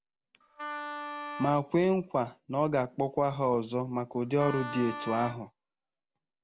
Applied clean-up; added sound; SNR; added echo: none; Wind instrument, woodwind instrument; 8 dB; none.